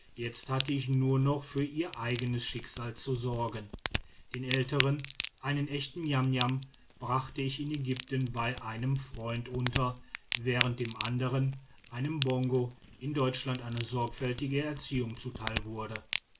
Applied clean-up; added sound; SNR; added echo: none; Crack; 5 dB; none.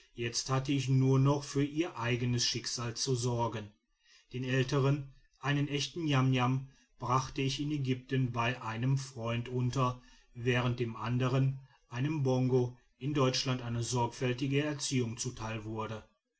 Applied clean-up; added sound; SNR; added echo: none; none; none; none.